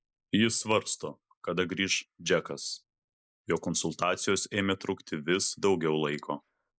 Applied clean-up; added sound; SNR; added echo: neural mask model Resemble Enhance denoiser.